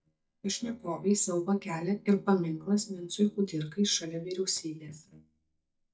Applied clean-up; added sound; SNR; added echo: neural mask model DeepFilterNet 3.